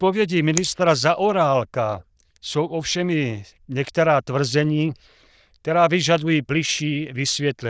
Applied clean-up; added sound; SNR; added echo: neural diffusion model UNIVERSE++.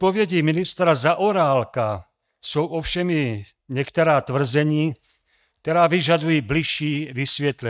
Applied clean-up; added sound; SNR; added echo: neural mask model DeepFilterNet 3.